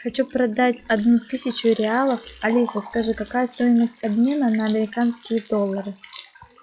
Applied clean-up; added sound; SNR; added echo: classical method log-MMSE.